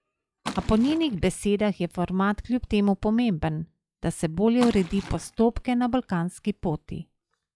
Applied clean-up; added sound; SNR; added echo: classical method log-MMSE.